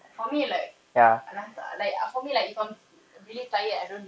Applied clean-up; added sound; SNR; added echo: none; none; none; none.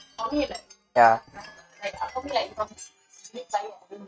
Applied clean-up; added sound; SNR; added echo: neural mask model RNNoise.